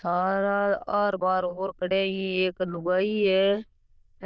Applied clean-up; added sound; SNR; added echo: neural diffusion model UNIVERSE++.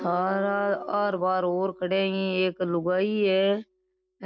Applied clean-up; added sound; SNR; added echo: none; Acoustic guitar; 19 dB; none.